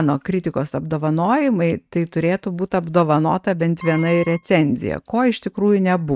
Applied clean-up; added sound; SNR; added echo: neural mask model RNNoise.